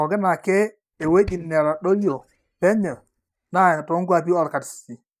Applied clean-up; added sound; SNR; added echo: neural mask model DeepFilterNet 3.